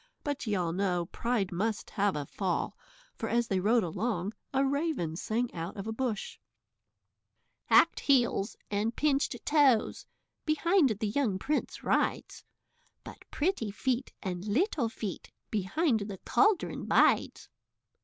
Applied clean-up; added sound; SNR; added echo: none; none; none; none.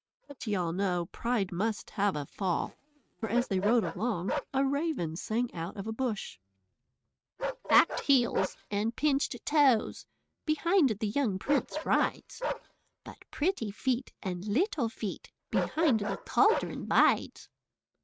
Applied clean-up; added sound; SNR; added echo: neural mask model RNNoise.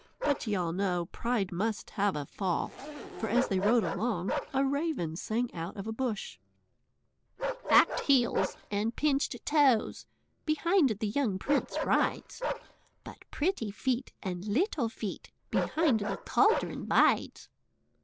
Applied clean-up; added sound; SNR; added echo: none; Bark + Zipper (clothing); 9 dB; none.